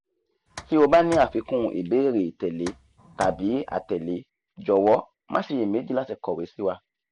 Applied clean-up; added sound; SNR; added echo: none; Tick; 18 dB; none.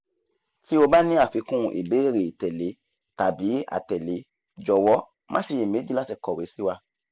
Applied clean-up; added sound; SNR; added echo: none; none; none; none.